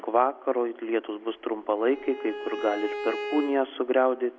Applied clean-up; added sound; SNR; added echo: none; Bowed string instrument; 9 dB; none.